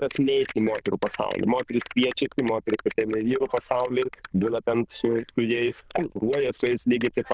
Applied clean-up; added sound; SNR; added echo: neural diffusion model UNIVERSE++.